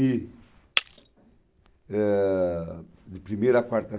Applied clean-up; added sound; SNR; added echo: none; Shatter; 11 dB; none.